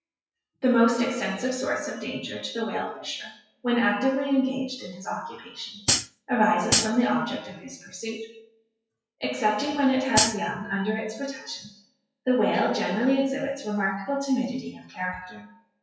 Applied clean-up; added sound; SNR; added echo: classical method WPE with log-MMSE.